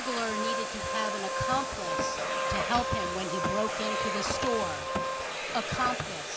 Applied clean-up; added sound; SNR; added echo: none; Domestic sounds, home sounds + Organ; -2 dB; none.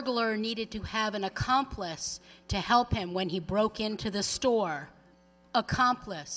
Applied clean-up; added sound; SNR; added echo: none; none; none; none.